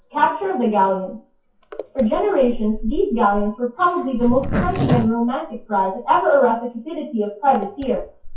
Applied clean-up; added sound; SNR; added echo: classical method WPE with log-MMSE.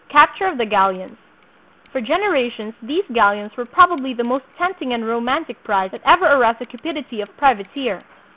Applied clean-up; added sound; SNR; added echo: none; none; none; none.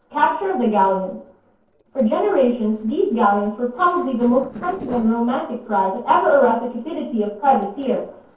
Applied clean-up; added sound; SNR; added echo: neural separator model SepFormer DNS4.